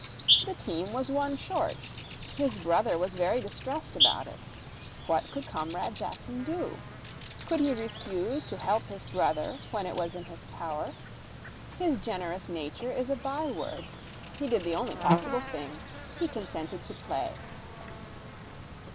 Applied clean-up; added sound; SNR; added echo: none; Insect; -3 dB; none.